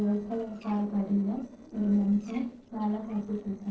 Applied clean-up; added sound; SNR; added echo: neural separator model SepFormer DNS4.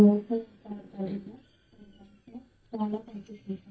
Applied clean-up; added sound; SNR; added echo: neural mask model DeepFilterNet 3.